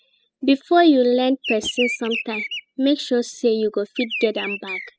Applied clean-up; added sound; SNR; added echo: classical method spectral subtraction.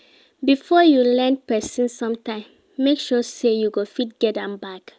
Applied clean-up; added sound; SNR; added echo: none; none; none; none.